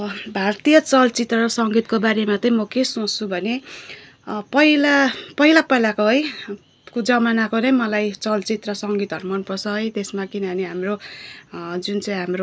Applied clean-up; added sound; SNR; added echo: none; none; none; none.